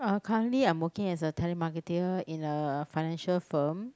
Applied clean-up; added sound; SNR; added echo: none; none; none; none.